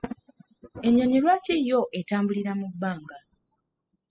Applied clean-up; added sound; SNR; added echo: classical method spectral subtraction.